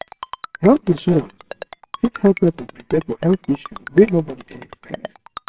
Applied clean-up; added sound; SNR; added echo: neural separator model SepFormer WHAMR!.